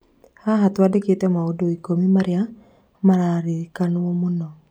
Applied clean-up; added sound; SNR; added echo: none; none; none; none.